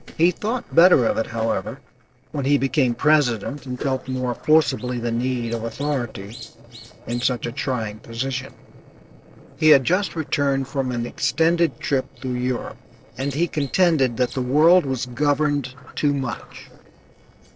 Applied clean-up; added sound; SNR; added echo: neural separator model SepFormer DNS4.